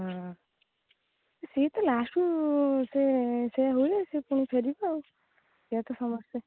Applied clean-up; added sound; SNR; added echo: none; none; none; none.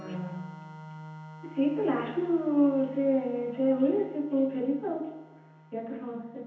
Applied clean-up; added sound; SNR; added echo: none; Organ; 18 dB; reverberation time 0.9 s.